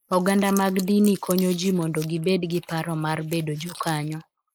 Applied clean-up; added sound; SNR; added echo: neural mask model Resemble Enhance denoiser.